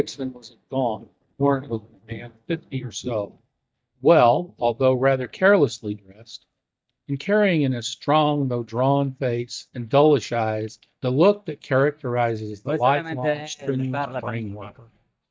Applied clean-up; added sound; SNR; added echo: neural mask model DeepFilterNet 3.